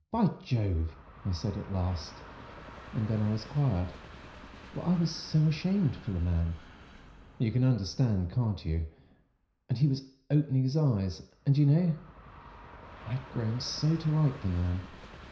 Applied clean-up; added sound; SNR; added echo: none; Train; 19 dB; reverberation time 0.5 s.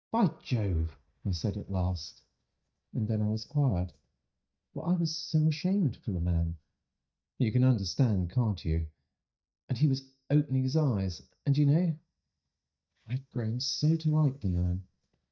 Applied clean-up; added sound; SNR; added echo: neural mask model DeepFilterNet 3.